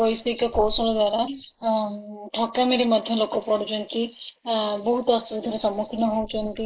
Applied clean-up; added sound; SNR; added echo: neural mask model Resemble Enhance denoiser.